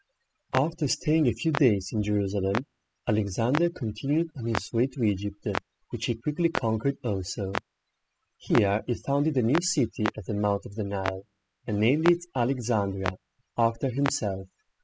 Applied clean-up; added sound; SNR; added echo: classical method spectral subtraction.